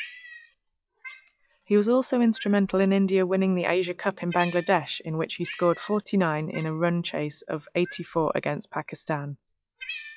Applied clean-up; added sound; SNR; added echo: classical method log-MMSE.